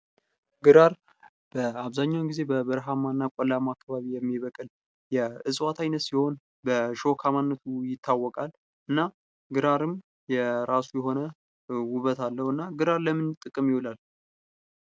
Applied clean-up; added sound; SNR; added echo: none; none; none; none.